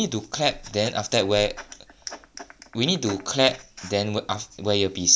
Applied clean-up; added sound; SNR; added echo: none; none; none; none.